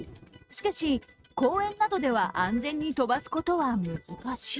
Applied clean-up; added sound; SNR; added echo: neural mask model RNNoise.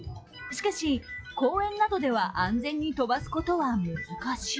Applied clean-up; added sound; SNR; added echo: classical method log-MMSE.